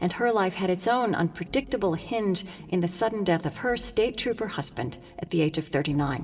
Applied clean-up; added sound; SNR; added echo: none; none; none; reverberation time 1.1 s.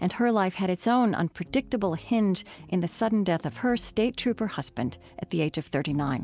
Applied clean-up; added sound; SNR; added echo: none; none; none; none.